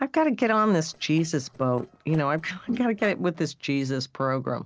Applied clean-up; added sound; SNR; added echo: neural separator model SepFormer DNS4.